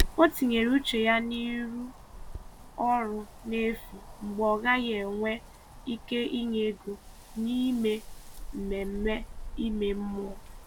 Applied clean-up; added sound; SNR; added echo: none; Wind; 9 dB; none.